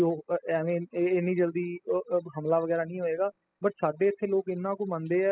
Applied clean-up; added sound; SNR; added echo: classical method spectral subtraction.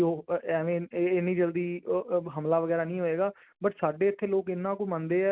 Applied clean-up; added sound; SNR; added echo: none; none; none; none.